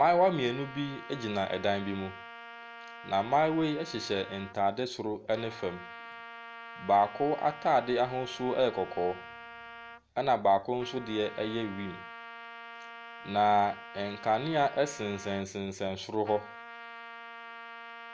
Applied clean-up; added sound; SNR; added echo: none; Trumpet; 15 dB; none.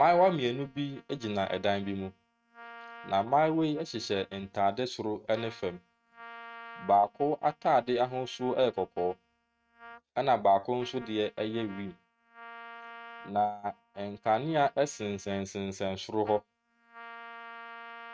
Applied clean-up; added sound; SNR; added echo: neural mask model RNNoise.